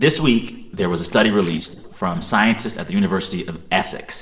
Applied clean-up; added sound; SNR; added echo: neural separator model SepFormer DNS4.